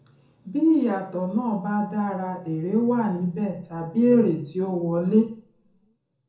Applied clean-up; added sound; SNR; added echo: none; none; none; reverberation time 0.6 s.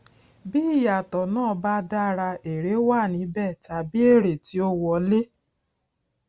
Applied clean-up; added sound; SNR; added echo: none; none; none; none.